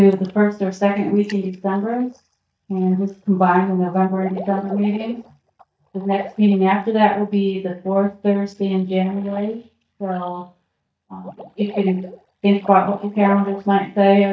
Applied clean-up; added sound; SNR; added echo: neural mask model DeepFilterNet 3.